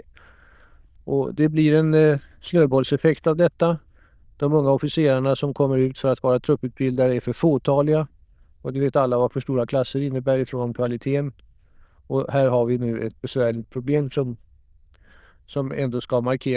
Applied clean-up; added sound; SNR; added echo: neural diffusion model UNIVERSE++.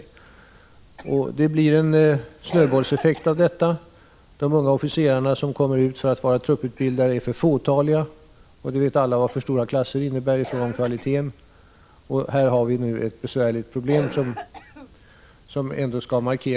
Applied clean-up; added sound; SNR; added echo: none; Cough; 20 dB; none.